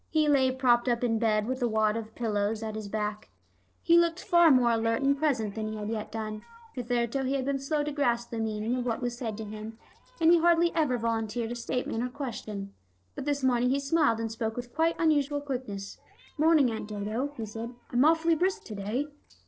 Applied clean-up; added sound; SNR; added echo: neural separator model SepFormer DNS4.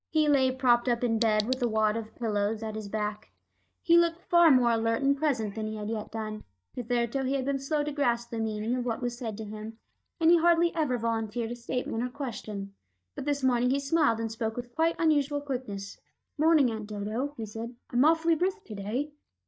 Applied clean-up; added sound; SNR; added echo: neural mask model DeepFilterNet 3.